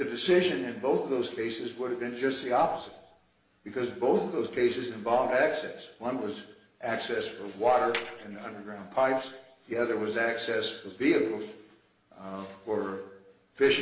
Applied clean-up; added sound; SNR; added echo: none; none; none; reverberation time 0.8 s.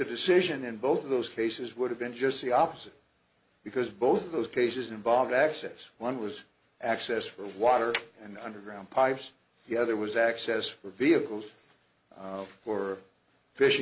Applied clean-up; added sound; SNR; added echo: none; none; none; none.